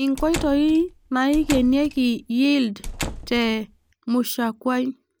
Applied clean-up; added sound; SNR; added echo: none; Squeak / Slam / Wood; 11 dB; none.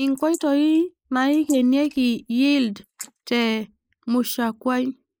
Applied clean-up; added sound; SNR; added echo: neural mask model Resemble Enhance denoiser.